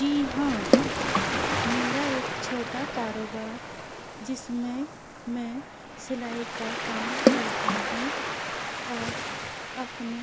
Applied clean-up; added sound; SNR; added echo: none; Waves, surf + Water / Splash, splatter; -4 dB; none.